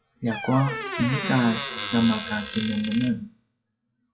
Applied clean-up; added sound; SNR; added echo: classical method WPE with log-MMSE.